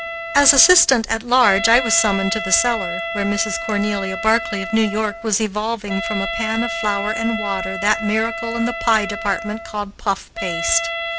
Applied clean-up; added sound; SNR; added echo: none; Wind instrument, woodwind instrument; 7 dB; none.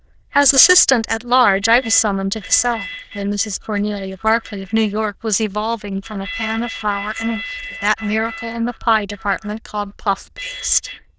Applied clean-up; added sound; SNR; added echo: neural diffusion model UNIVERSE++.